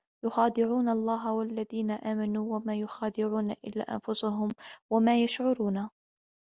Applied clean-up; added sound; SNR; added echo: none; none; none; none.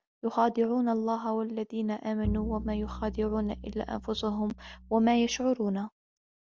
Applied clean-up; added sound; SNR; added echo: none; Bowed string instrument; 10 dB; none.